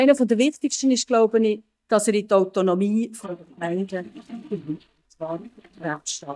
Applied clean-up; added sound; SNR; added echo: neural mask model DeepFilterNet 3.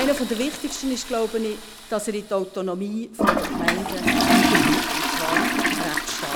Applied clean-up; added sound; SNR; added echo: none; Toilet flush; -4 dB; none.